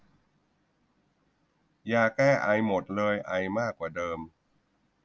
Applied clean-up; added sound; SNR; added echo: none; none; none; none.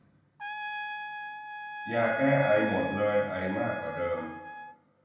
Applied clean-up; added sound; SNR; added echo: none; Trumpet; 8 dB; reverberation time 0.9 s.